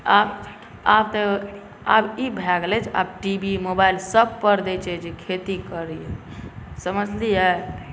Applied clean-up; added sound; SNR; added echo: none; none; none; none.